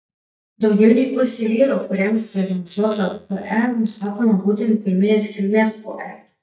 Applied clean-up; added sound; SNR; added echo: neural mask model DeepFilterNet 3.